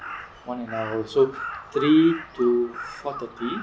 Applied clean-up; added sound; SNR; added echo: none; Crow; 12 dB; none.